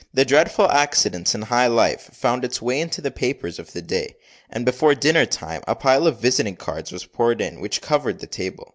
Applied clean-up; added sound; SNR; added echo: none; none; none; none.